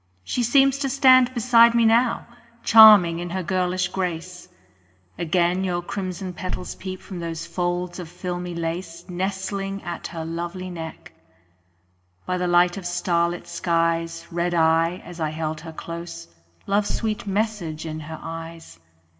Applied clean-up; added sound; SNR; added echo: neural separator model SepFormer DNS4.